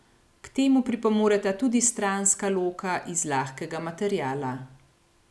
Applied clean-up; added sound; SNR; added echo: none; none; none; none.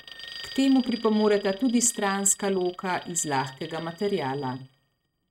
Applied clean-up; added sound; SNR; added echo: neural mask model RNNoise.